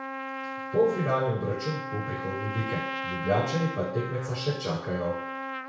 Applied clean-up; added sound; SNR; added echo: none; Trumpet; 6 dB; reverberation time 0.6 s.